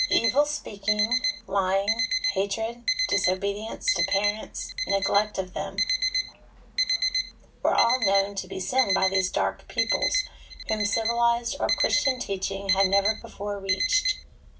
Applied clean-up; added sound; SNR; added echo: none; Alarm; 1 dB; reverberation time 0.1 s.